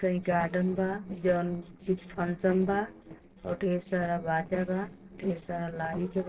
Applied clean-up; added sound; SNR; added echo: neural separator model SepFormer DNS4.